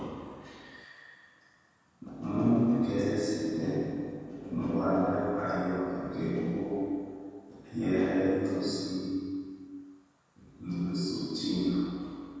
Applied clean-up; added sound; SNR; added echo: none; none; none; reverberation time 2.1 s.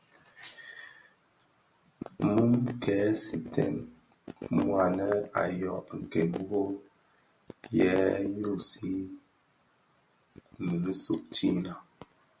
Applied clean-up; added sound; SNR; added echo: none; none; none; none.